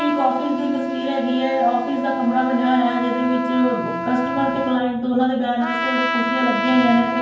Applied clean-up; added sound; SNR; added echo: none; Trumpet; 5 dB; reverberation time 0.9 s.